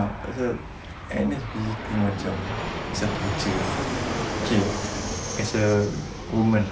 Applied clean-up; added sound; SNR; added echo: none; Fixed-wing aircraft, airplane; 4 dB; none.